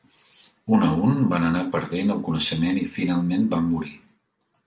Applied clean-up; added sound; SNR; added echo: none; none; none; none.